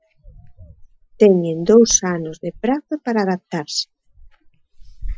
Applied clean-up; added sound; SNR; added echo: classical method Wiener filter.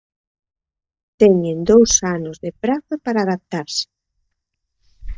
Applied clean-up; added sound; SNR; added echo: neural mask model DeepFilterNet 3.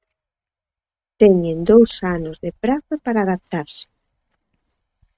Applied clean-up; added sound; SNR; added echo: neural mask model RNNoise.